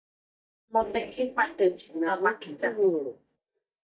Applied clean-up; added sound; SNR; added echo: neural mask model DeepFilterNet 3.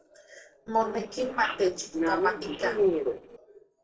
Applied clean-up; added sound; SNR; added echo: neural separator model SepFormer DNS4.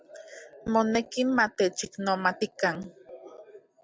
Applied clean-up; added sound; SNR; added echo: none; none; none; none.